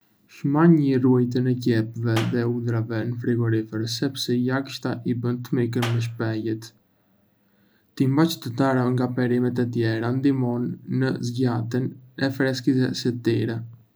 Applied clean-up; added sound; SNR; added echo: none; Clapping; 15 dB; none.